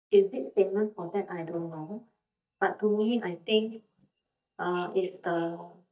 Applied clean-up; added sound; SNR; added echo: neural mask model DeepFilterNet 3.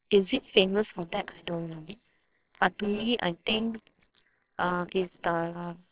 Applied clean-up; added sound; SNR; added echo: neural separator model SepFormer WHAMR!.